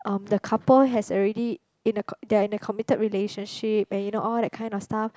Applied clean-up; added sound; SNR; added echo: none; none; none; none.